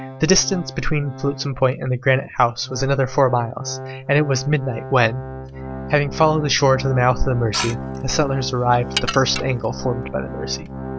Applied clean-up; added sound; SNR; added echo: none; Organ + Dishes, pots, and pans / Glass; 10 dB; none.